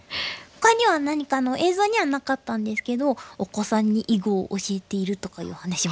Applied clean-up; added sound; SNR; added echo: none; none; none; none.